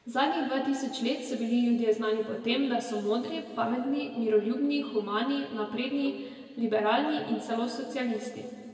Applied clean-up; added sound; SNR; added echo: none; Marimba, xylophone; 19 dB; reverberation time 2.3 s.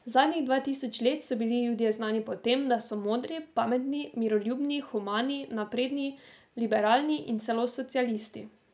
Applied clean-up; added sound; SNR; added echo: none; none; none; none.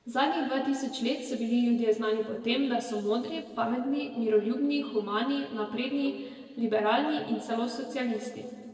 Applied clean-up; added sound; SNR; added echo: neural separator model SepFormer DNS4.